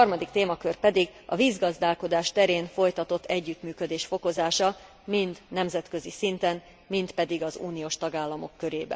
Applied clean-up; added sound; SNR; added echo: none; none; none; none.